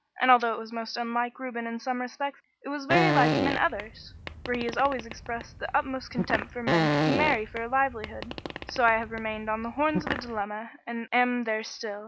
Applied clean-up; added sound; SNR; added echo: none; Fart; 2 dB; none.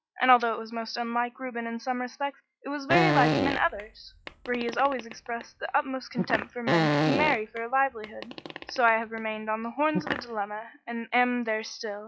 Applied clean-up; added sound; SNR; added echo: classical method log-MMSE.